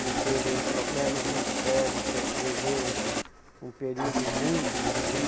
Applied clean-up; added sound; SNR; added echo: none; Engine starting; -3 dB; none.